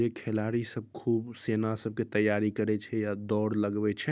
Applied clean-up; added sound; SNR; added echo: none; none; none; none.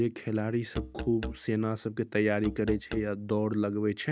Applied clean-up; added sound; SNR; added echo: neural mask model RNNoise.